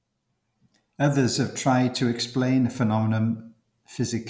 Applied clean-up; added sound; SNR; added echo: none; none; none; none.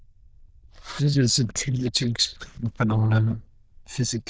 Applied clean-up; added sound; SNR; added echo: neural diffusion model UNIVERSE++.